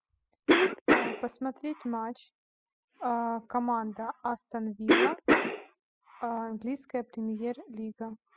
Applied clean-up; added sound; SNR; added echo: classical method spectral subtraction.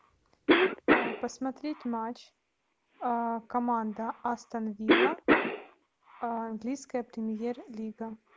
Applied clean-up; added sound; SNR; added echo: none; Cough; -3 dB; none.